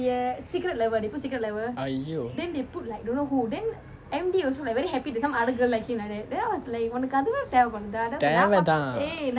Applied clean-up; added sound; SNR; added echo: none; none; none; none.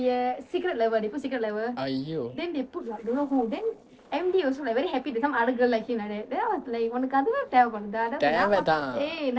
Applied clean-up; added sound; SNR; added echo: neural separator model SepFormer DNS4.